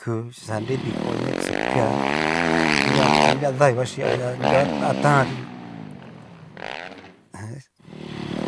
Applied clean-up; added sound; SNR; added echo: none; Motorcycle; -1 dB; none.